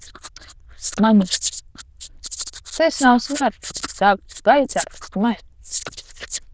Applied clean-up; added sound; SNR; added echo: neural diffusion model UNIVERSE++.